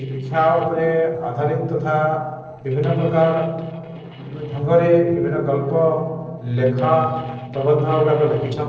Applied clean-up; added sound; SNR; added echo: neural separator model SepFormer DNS4.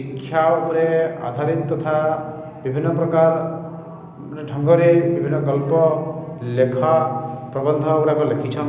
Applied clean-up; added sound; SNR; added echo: none; none; none; none.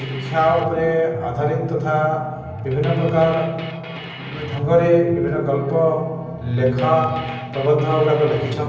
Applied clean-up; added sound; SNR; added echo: none; Drum kit; 16 dB; reverberation time 0.7 s.